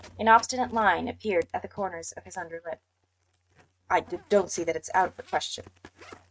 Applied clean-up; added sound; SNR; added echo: neural mask model RNNoise.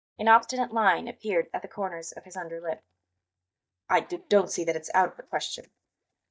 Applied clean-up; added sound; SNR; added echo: neural mask model DeepFilterNet 3.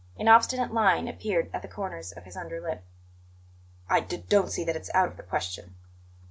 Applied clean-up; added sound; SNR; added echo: none; none; none; none.